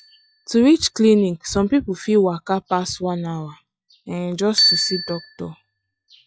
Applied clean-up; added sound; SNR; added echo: classical method log-MMSE.